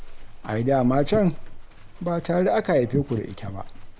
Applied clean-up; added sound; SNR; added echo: none; Livestock, farm animals, working animals; 11 dB; none.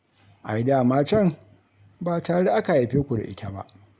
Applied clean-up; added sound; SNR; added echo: none; none; none; none.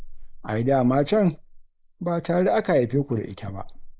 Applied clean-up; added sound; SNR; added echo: neural mask model Resemble Enhance denoiser.